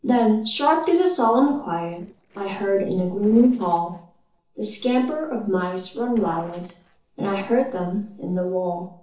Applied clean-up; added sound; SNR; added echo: neural separator model SepFormer DNS4.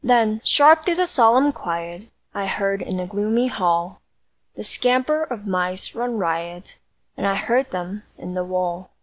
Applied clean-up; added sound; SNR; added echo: none; none; none; none.